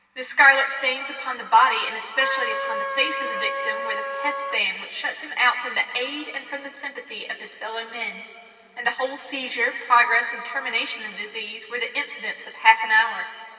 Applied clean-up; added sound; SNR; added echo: none; Trumpet; 5 dB; reverberation time 2.4 s.